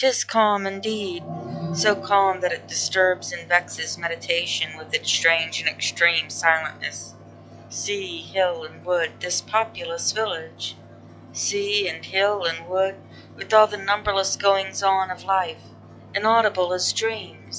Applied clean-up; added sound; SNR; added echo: classical method log-MMSE.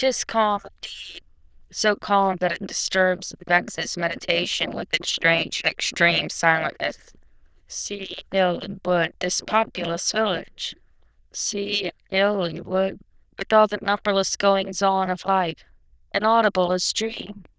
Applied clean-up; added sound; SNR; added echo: neural diffusion model UNIVERSE++.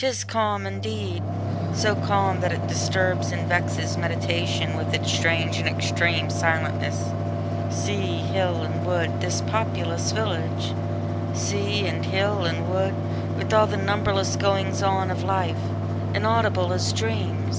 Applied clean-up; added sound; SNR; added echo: none; Mechanical fan; -1 dB; none.